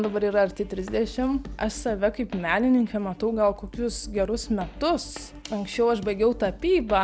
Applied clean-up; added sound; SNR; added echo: none; none; none; none.